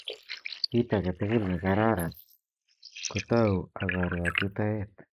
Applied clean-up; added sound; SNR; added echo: neural mask model Resemble Enhance denoiser.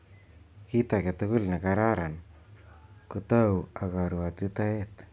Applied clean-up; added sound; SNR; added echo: none; none; none; none.